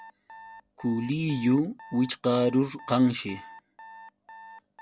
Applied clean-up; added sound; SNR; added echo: none; Alarm; 20 dB; none.